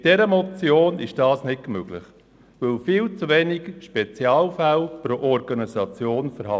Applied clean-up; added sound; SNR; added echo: none; none; none; none.